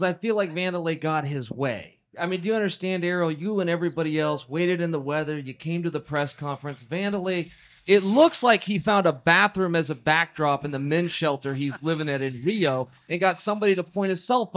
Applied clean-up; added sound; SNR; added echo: neural mask model DeepFilterNet 3.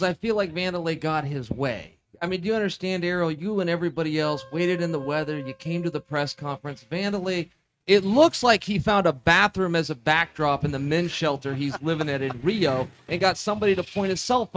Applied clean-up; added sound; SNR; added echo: neural mask model RNNoise.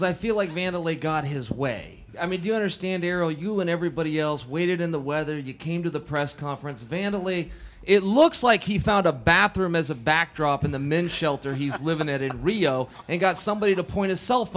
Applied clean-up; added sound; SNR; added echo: none; none; none; none.